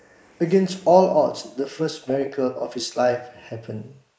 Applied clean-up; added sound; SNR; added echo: neural mask model Resemble Enhance denoiser.